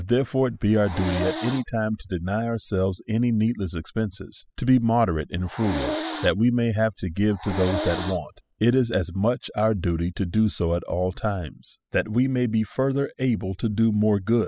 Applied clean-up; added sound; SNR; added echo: classical method spectral subtraction.